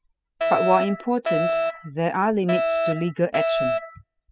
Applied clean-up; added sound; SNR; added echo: classical method spectral subtraction.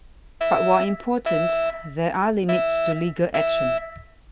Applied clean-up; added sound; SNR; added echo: none; Alarm; -1 dB; none.